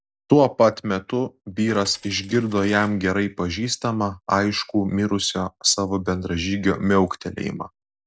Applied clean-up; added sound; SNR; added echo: neural separator model SepFormer DNS4.